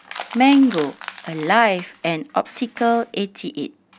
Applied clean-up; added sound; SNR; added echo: none; Crushing; 17 dB; none.